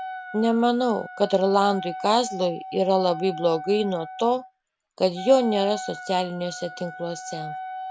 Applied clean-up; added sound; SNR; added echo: none; Wind instrument, woodwind instrument; 12 dB; none.